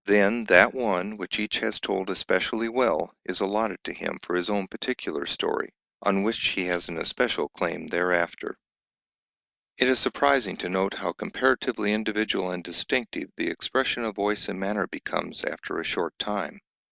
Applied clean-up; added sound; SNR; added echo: neural mask model DeepFilterNet 3.